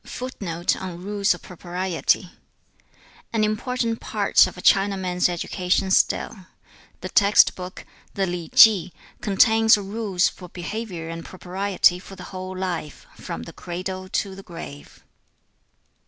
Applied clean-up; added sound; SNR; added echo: none; none; none; none.